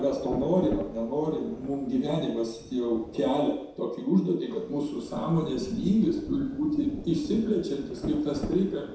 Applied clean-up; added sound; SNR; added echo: none; Rain; 12 dB; reverberation time 0.7 s.